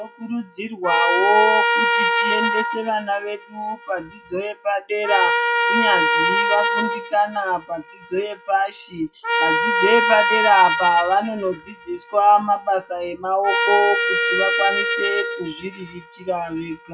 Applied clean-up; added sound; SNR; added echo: classical method log-MMSE.